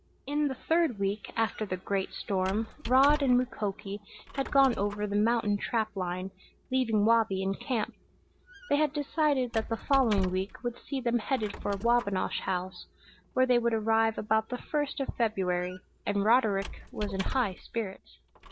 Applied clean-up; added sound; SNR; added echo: none; Squeak; 14 dB; none.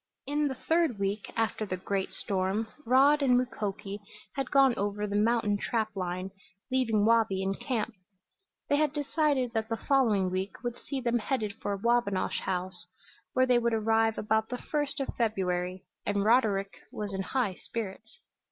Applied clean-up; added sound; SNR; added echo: none; none; none; none.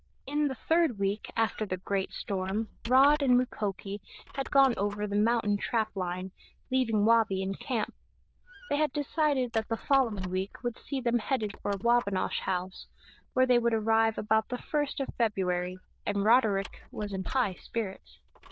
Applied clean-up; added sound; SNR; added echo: neural diffusion model UNIVERSE++.